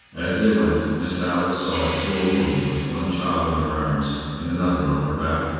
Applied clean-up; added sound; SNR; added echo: none; Hi-hat; 17 dB; reverberation time 2.1 s.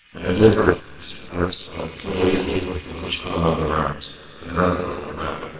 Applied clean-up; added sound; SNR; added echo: neural separator model SepFormer WHAMR!.